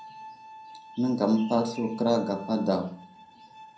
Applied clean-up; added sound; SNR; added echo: none; Bowed string instrument; 17 dB; reverberation time 0.6 s.